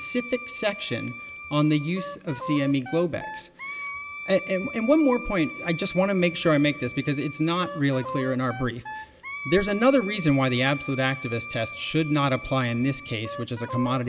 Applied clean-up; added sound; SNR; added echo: none; Wind instrument, woodwind instrument; 12 dB; none.